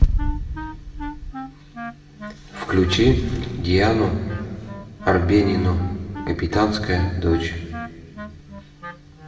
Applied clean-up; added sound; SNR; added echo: none; Wind instrument, woodwind instrument; 15 dB; reverberation time 1.7 s.